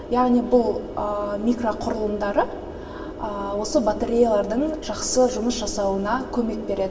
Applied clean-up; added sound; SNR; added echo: none; none; none; reverberation time 0.9 s.